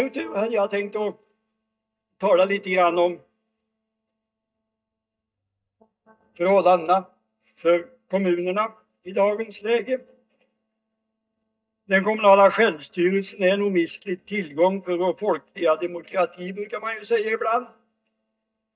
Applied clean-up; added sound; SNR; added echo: neural mask model DeepFilterNet 3.